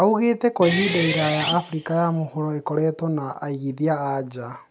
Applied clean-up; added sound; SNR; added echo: none; Guitar; 6 dB; none.